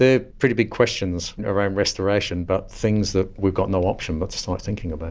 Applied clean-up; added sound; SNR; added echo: none; none; none; none.